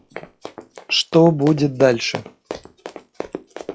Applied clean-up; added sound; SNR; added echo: classical method log-MMSE.